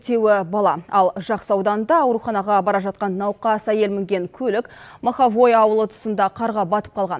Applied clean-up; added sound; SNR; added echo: none; none; none; none.